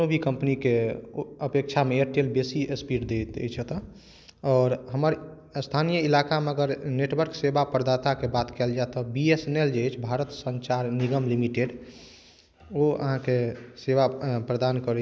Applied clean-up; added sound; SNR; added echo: none; none; none; none.